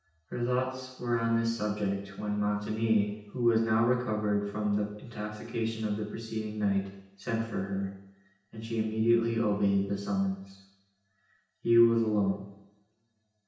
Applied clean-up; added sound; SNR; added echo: none; none; none; reverberation time 0.9 s.